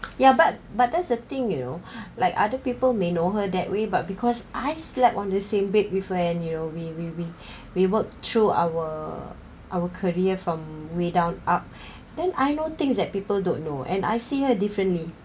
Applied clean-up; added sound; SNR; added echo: none; none; none; none.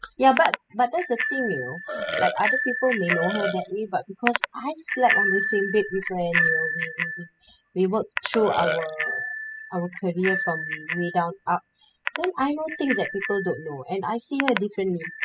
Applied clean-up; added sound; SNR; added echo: classical method spectral subtraction.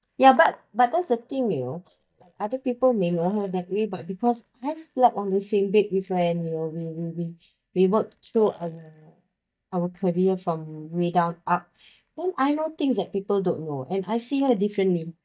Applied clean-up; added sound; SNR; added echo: neural mask model DeepFilterNet 3.